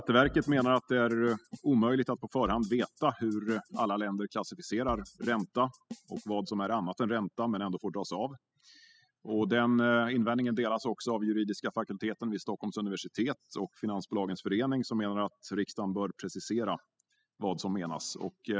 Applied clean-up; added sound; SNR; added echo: classical method spectral subtraction.